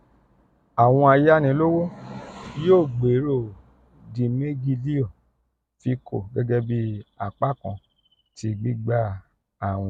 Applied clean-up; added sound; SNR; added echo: none; none; none; none.